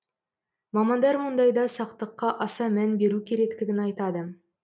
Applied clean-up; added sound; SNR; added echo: none; none; none; none.